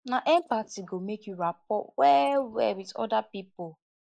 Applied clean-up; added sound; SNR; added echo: neural mask model Resemble Enhance denoiser.